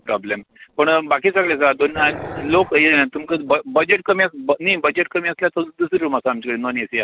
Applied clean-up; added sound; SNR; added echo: none; Dog; 11 dB; none.